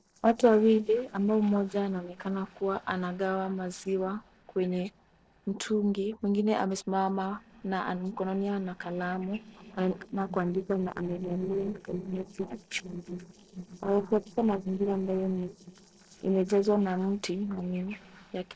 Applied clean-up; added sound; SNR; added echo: neural separator model SepFormer DNS4.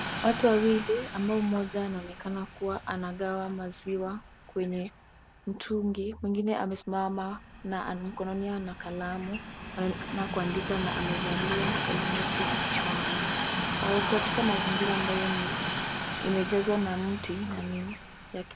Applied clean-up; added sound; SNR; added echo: none; Train; 3 dB; none.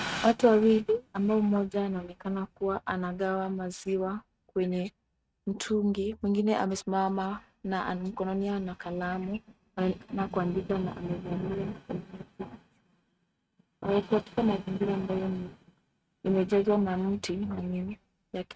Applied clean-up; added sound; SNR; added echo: neural mask model RNNoise.